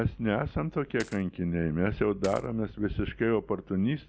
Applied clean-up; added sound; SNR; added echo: none; Coin (dropping); 16 dB; none.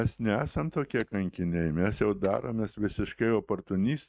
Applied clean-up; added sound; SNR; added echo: neural mask model RNNoise.